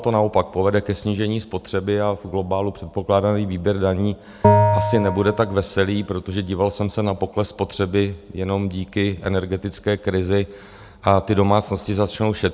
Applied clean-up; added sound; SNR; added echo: none; Bell; 0 dB; none.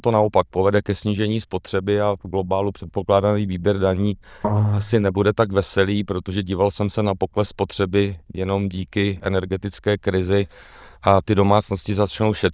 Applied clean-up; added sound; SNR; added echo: neural diffusion model UNIVERSE++.